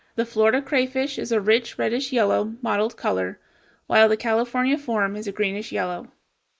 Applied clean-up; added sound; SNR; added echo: neural mask model Resemble Enhance denoiser.